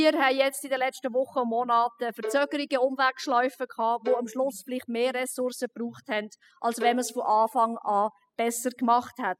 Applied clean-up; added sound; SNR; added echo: classical method spectral subtraction.